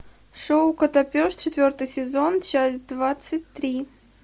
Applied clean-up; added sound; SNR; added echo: none; none; none; none.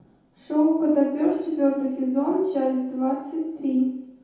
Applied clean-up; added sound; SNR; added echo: none; none; none; reverberation time 0.8 s.